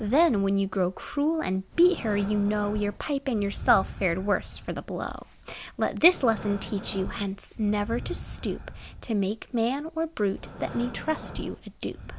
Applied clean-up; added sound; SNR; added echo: none; Breathing; 13 dB; none.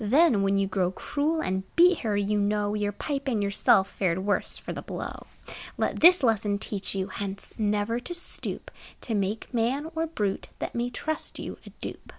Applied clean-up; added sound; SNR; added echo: none; none; none; none.